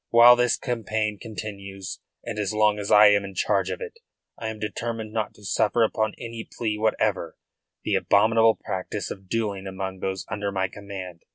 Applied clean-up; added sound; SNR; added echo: none; none; none; none.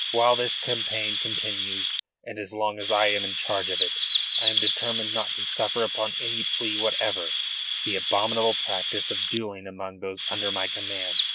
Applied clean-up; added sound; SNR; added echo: none; Chirp, tweet; -4 dB; none.